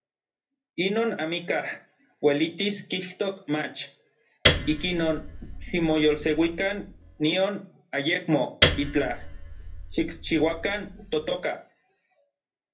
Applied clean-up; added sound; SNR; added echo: none; Piano; 1 dB; reverberation time 0.3 s.